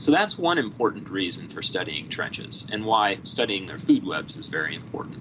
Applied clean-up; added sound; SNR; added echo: none; none; none; none.